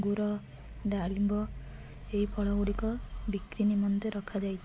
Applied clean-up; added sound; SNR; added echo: none; none; none; none.